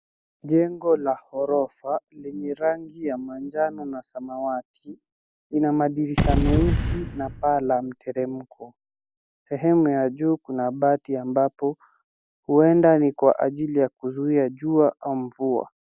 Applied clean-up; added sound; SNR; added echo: none; Gunshot, gunfire / Boom; 2 dB; none.